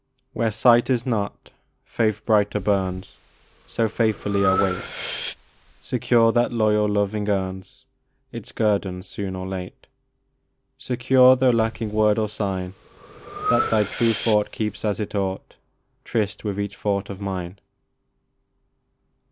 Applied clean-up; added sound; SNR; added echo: none; Breathing; 12 dB; none.